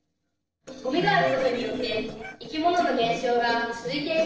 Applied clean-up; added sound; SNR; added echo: neural separator model SepFormer DNS4.